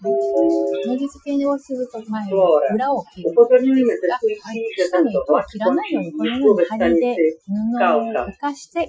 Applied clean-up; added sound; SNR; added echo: classical method Wiener filter.